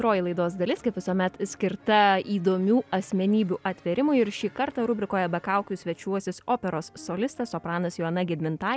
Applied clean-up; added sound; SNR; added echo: none; none; none; none.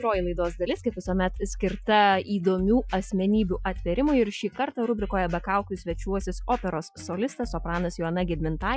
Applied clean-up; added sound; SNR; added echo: classical method Wiener filter.